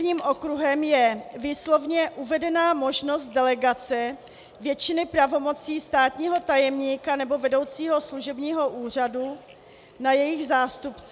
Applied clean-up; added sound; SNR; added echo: none; Bell; 5 dB; none.